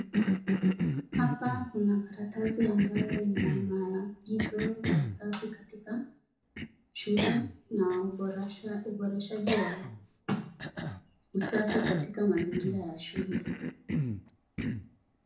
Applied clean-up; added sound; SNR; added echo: none; Cough; 1 dB; reverberation time 0.7 s.